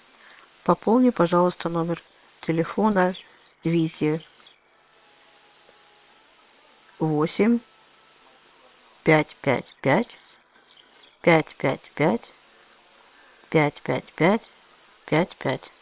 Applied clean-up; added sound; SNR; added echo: neural separator model SepFormer WHAM!.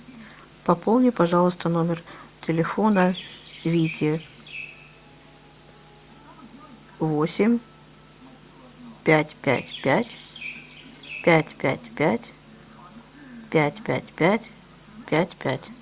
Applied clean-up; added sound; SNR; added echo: none; Chirp, tweet; 16 dB; none.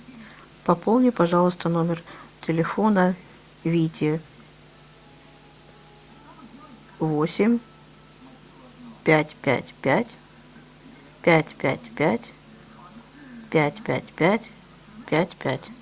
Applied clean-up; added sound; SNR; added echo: none; none; none; none.